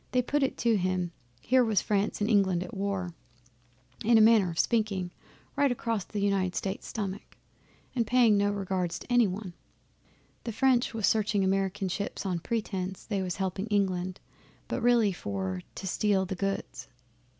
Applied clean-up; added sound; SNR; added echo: none; none; none; none.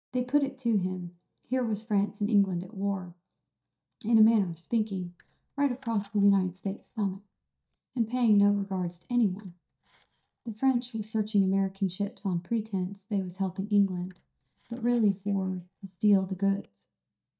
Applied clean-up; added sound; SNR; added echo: neural mask model DeepFilterNet 3.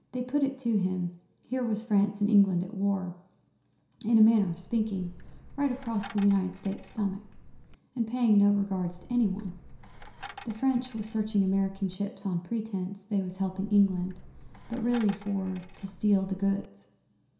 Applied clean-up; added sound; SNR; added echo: none; Coin (dropping); 18 dB; reverberation time 0.7 s.